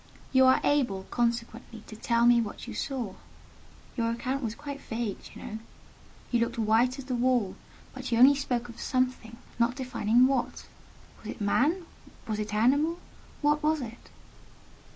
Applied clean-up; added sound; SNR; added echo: none; none; none; none.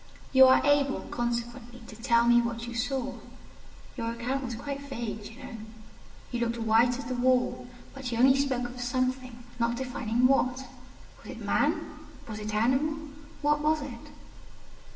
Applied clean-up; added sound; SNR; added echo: none; none; none; reverberation time 1.1 s.